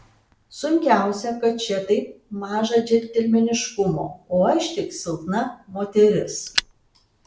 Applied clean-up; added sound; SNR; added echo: none; Fire; 17 dB; none.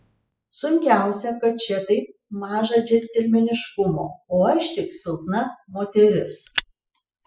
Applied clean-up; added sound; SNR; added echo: classical method spectral subtraction.